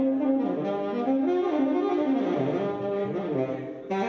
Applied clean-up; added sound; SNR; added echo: none; none; none; none.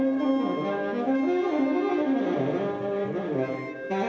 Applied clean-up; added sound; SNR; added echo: none; Wind instrument, woodwind instrument; 14 dB; none.